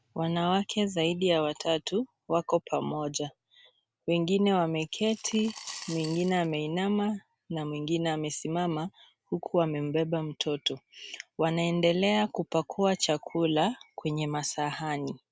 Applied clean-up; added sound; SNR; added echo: none; Coin (dropping) / Glass; 16 dB; none.